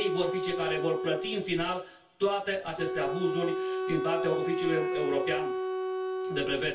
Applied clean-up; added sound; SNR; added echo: none; Wind instrument, woodwind instrument; 1 dB; reverberation time 0.2 s.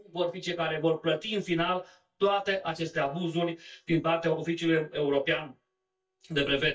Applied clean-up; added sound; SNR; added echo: neural mask model DeepFilterNet 3.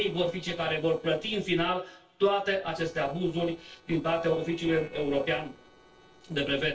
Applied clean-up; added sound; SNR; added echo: neural separator model SepFormer DNS4.